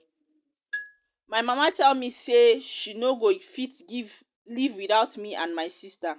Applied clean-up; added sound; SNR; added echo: neural mask model RNNoise.